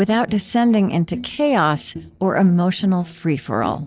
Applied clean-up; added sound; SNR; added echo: neural separator model SepFormer DNS4.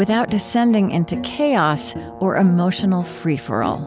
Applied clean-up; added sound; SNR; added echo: none; Brass instrument; 19 dB; none.